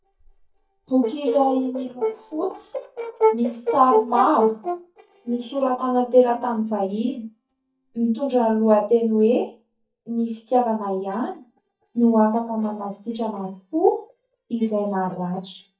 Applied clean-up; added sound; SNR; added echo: neural mask model DeepFilterNet 3.